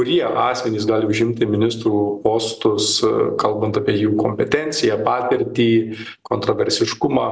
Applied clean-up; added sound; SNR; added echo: none; none; none; none.